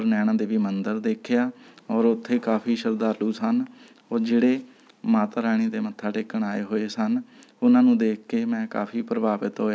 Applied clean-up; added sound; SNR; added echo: none; none; none; none.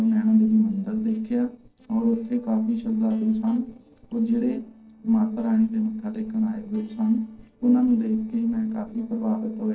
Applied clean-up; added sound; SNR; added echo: neural separator model SepFormer DNS4.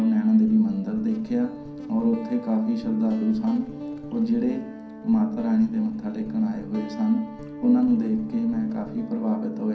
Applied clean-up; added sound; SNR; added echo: none; Guitar; 14 dB; reverberation time 0.6 s.